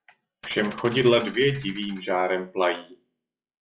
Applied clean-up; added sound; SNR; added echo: classical method log-MMSE.